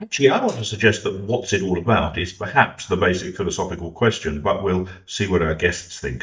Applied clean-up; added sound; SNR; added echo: neural mask model DeepFilterNet 3.